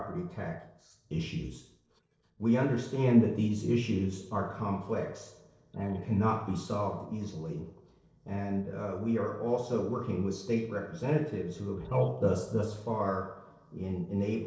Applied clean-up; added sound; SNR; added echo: neural separator model SepFormer DNS4.